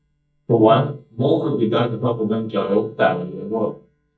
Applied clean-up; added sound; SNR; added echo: neural mask model DeepFilterNet 3.